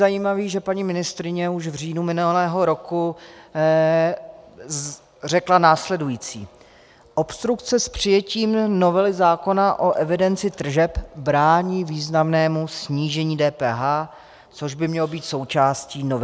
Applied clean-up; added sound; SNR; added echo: none; none; none; none.